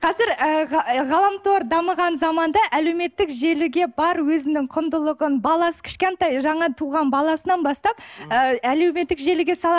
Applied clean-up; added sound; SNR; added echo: none; none; none; none.